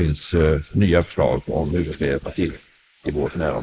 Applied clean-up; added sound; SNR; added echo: neural mask model Resemble Enhance denoiser.